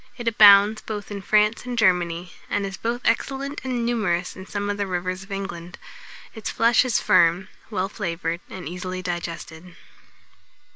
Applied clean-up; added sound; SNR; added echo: none; none; none; none.